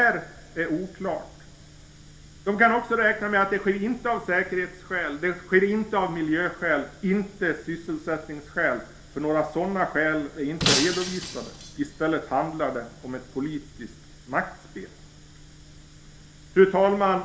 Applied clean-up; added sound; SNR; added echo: none; Shatter; 3 dB; reverberation time 1.3 s.